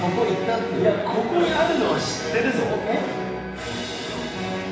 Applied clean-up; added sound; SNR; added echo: none; none; none; reverberation time 0.9 s.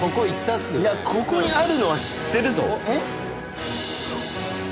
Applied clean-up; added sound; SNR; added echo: none; none; none; none.